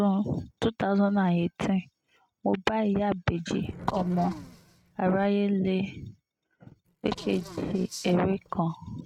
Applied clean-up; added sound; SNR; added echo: neural mask model RNNoise.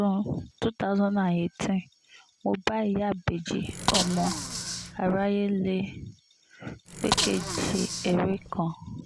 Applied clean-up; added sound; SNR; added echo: none; Bicycle; 4 dB; none.